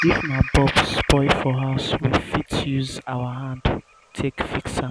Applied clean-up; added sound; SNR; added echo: none; Bird vocalization, bird call, bird song; 14 dB; none.